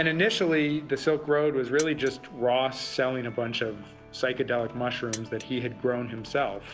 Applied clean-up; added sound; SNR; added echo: none; Mechanisms; 15 dB; none.